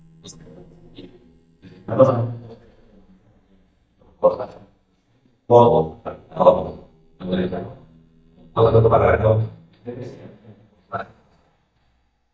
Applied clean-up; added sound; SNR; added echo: neural mask model DeepFilterNet 3.